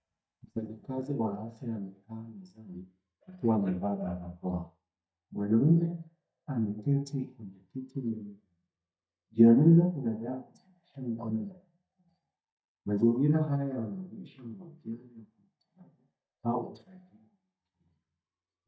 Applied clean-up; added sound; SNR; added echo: neural mask model DeepFilterNet 3.